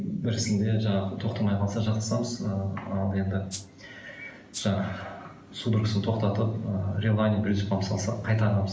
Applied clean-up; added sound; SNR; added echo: none; Rattle (instrument); 14 dB; none.